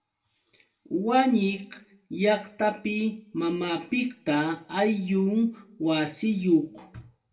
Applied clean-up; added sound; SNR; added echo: none; none; none; reverberation time 0.3 s.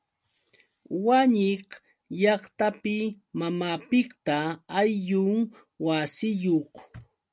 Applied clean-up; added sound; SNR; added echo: none; none; none; none.